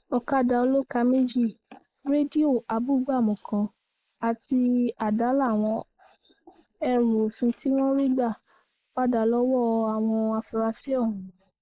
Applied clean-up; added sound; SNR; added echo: neural mask model Resemble Enhance denoiser.